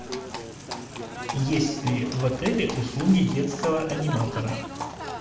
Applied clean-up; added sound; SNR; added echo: none; Livestock, farm animals, working animals; 9 dB; reverberation time 0.9 s.